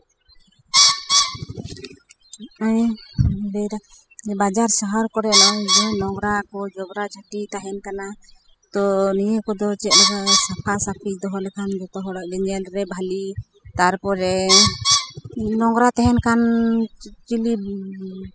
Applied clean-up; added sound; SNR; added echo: classical method spectral subtraction.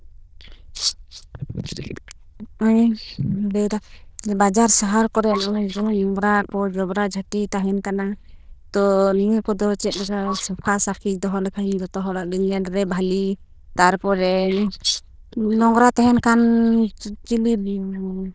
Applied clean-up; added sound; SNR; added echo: neural diffusion model UNIVERSE++.